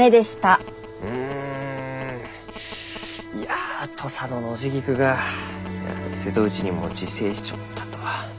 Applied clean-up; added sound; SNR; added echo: none; Telephone; 19 dB; none.